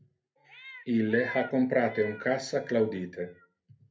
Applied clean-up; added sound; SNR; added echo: none; Meow; 17 dB; reverberation time 0.3 s.